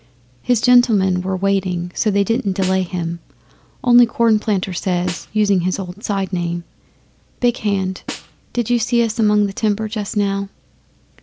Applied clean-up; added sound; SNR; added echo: none; Snare drum; 17 dB; none.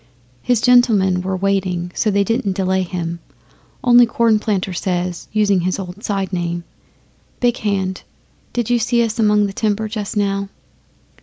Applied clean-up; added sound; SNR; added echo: none; none; none; none.